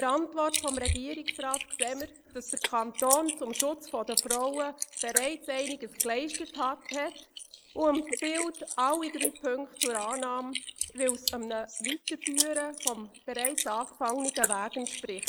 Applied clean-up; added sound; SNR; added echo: neural mask model Resemble Enhance denoiser.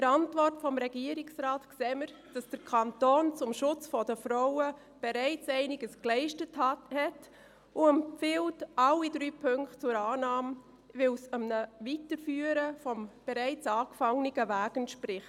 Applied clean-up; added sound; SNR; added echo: none; none; none; none.